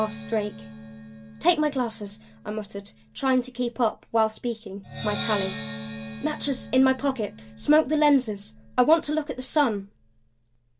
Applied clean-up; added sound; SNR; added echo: none; Percussion; 12 dB; none.